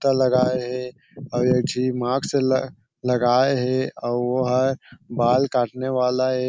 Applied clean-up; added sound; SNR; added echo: none; none; none; none.